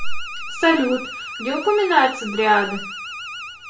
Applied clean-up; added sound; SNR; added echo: none; Alarm; 12 dB; reverberation time 0.3 s.